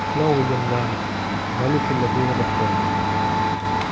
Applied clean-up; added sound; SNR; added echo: none; Domestic sounds, home sounds; -3 dB; none.